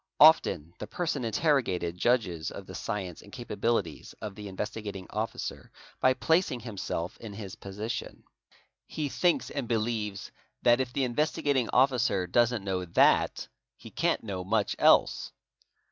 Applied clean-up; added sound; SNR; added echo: none; none; none; none.